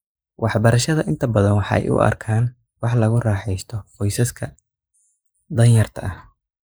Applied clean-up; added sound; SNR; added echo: neural mask model Resemble Enhance denoiser.